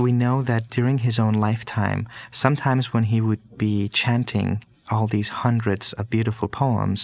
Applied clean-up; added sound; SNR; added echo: none; none; none; none.